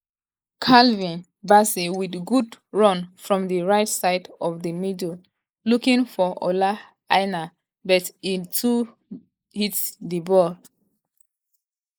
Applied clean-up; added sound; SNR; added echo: neural mask model Resemble Enhance denoiser.